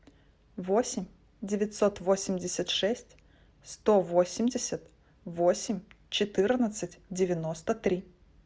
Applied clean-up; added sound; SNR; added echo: none; none; none; none.